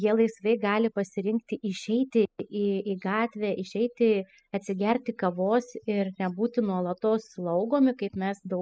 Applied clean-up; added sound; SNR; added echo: classical method spectral subtraction.